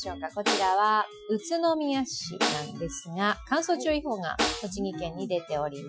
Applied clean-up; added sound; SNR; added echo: classical method Wiener filter.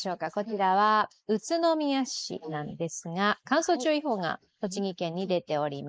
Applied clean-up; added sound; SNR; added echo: neural mask model Resemble Enhance denoiser.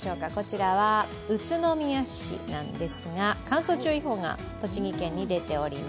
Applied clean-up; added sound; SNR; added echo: none; none; none; none.